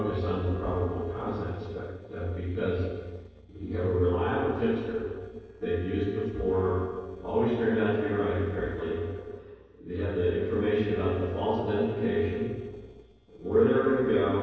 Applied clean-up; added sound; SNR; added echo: neural separator model SepFormer DNS4.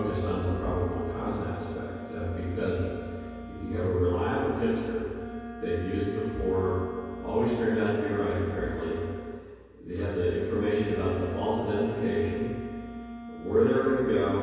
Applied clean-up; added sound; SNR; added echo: none; Wind instrument, woodwind instrument; 13 dB; reverberation time 2.2 s.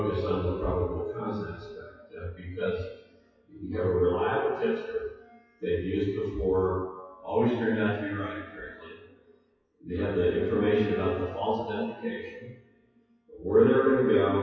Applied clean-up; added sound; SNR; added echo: classical method WPE with log-MMSE.